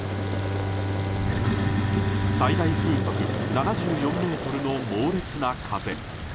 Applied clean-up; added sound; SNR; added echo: none; Sink (filling or washing) + Bowed string instrument; 0 dB; none.